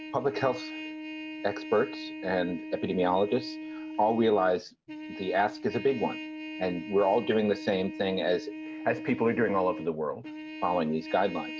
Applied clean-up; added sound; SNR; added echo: none; Trumpet; 10 dB; none.